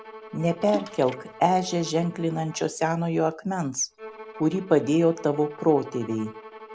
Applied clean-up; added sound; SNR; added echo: none; Splash, splatter + Bowed string instrument; 17 dB; none.